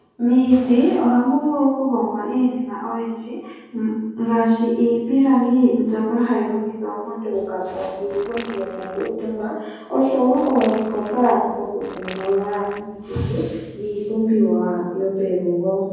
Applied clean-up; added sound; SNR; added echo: none; Fart; 18 dB; reverberation time 1.3 s.